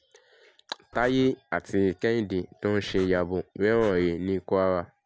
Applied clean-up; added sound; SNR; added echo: none; Breathing; 16 dB; none.